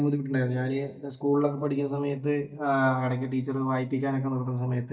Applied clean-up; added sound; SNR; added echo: neural mask model DeepFilterNet 3.